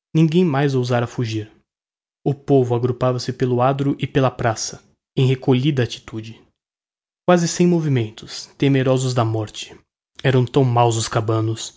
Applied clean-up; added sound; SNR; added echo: none; none; none; none.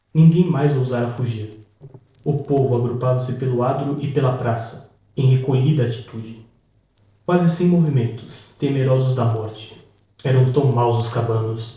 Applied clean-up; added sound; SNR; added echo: neural separator model SepFormer DNS4.